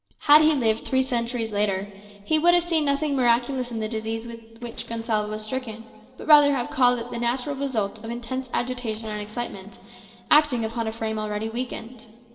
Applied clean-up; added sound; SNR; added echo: neural separator model SepFormer DNS4.